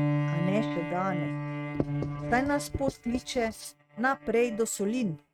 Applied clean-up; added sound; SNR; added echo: neural mask model RNNoise.